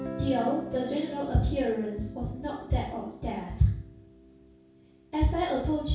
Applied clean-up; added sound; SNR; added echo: none; Guitar; 13 dB; reverberation time 0.6 s.